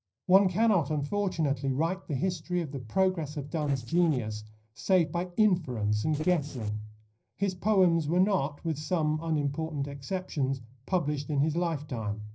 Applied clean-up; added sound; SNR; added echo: neural separator model SepFormer DNS4.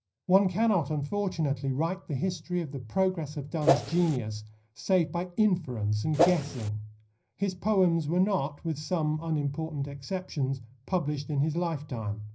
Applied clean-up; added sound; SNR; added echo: none; Whoosh, swoosh, swish; -1 dB; reverberation time 0.4 s.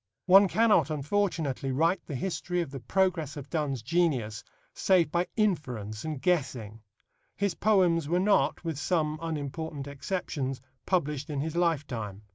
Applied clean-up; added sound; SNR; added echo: none; none; none; none.